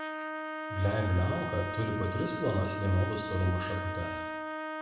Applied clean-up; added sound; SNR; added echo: none; Trumpet; 5 dB; reverberation time 0.8 s.